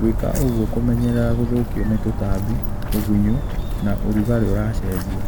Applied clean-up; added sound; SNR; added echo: none; Walk, footsteps; 1 dB; none.